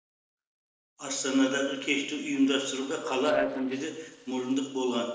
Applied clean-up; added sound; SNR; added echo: neural separator model SepFormer DNS4.